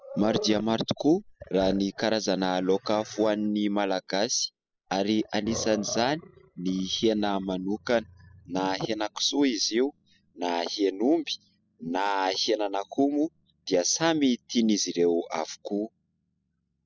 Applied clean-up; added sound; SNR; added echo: classical method spectral subtraction.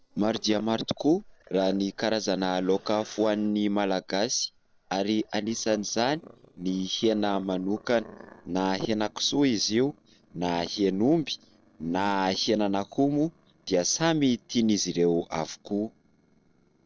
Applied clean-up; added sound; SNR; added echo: neural separator model SepFormer DNS4.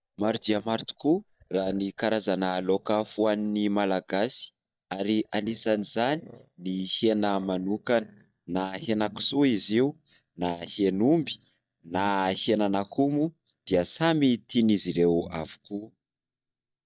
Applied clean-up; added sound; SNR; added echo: neural mask model DeepFilterNet 3.